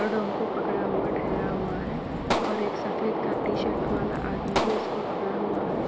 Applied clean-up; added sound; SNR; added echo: none; Gunshot, gunfire; -5 dB; none.